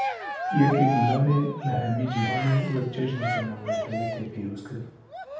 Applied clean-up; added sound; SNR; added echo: none; Cheering; 4 dB; reverberation time 0.8 s.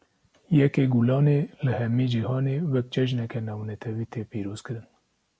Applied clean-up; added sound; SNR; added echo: none; none; none; none.